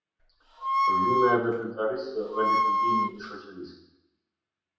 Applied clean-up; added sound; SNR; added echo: none; Wind instrument, woodwind instrument; -5 dB; reverberation time 0.9 s.